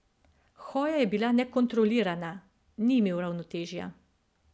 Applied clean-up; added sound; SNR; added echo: none; none; none; none.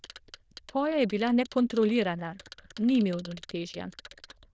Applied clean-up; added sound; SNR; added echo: neural diffusion model UNIVERSE++.